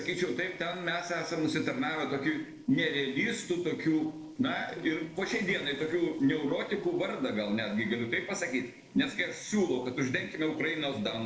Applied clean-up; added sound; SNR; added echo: neural separator model SepFormer DNS4.